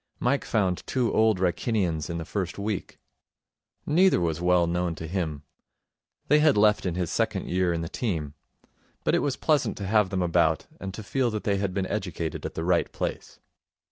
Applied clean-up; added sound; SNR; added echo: none; none; none; none.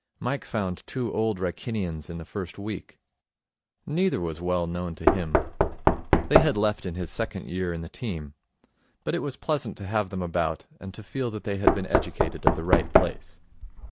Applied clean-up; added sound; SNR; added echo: none; Knock; -4 dB; none.